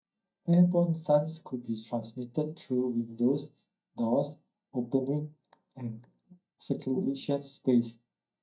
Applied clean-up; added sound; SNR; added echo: neural mask model DeepFilterNet 3.